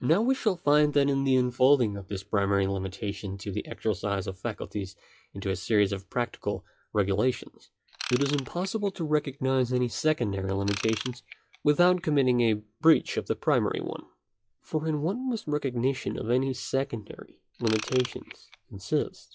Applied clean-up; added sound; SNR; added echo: classical method log-MMSE.